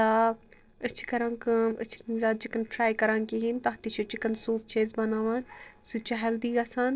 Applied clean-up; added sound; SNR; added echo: neural separator model SepFormer DNS4.